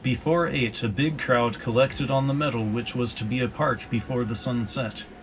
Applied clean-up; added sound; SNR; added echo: none; Train; 18 dB; reverberation time 0.4 s.